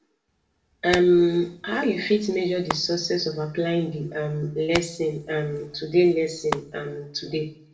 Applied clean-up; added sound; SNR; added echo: none; Hands; 13 dB; reverberation time 0.5 s.